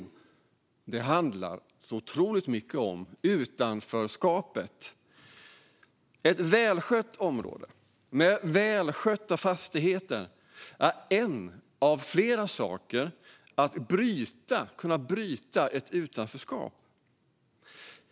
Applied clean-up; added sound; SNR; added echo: none; none; none; none.